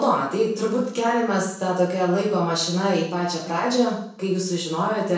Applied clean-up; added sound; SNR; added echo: none; none; none; reverberation time 0.6 s.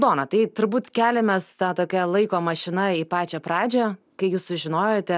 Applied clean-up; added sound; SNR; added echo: none; none; none; none.